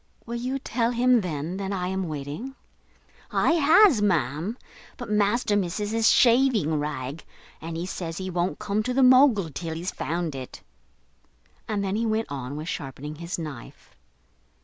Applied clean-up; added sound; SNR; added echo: none; none; none; none.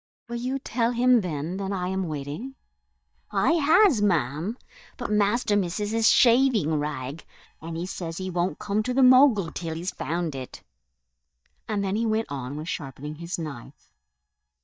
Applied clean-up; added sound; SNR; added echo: neural mask model DeepFilterNet 3.